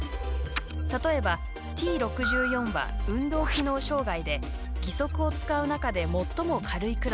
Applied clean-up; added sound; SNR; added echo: none; Piano; 18 dB; none.